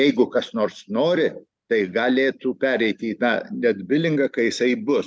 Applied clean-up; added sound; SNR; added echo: none; none; none; none.